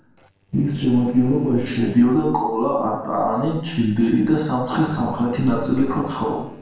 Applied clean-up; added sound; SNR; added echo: neural separator model SepFormer DNS4.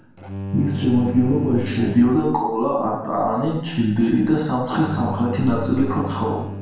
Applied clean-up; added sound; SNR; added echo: none; Bowed string instrument; 11 dB; reverberation time 0.7 s.